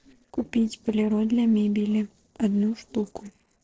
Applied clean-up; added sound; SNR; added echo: neural separator model SepFormer DNS4.